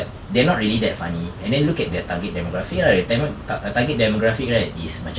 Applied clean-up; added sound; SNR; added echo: none; none; none; none.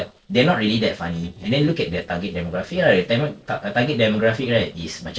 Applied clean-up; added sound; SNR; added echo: neural separator model SepFormer DNS4.